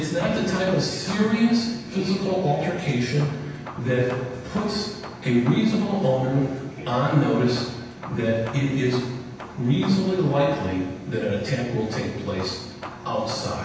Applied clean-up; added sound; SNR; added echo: none; Hammer / Wood; 17 dB; reverberation time 0.9 s.